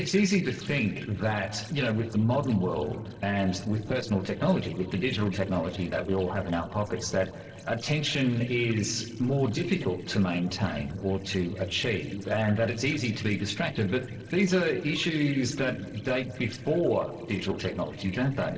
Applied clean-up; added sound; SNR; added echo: neural separator model SepFormer DNS4.